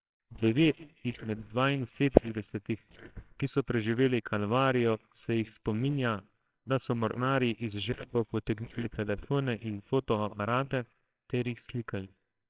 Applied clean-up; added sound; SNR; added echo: neural separator model SepFormer WHAMR!.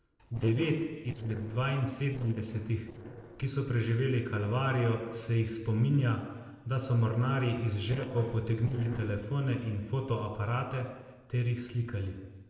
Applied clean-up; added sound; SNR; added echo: neural separator model SepFormer DNS4.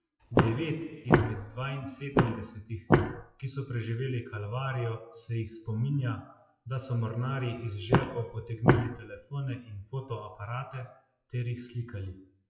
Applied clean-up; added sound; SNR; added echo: classical method WPE with log-MMSE.